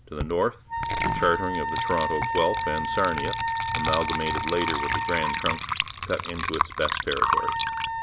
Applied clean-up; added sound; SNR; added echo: none; Water / Liquid + Wind instrument, woodwind instrument; -1 dB; none.